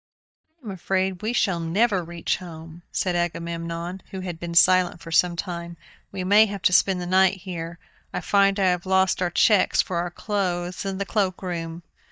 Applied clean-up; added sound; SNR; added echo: neural mask model DeepFilterNet 3.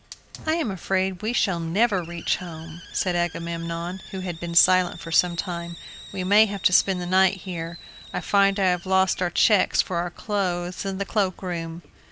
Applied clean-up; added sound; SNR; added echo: none; Hiss; 19 dB; none.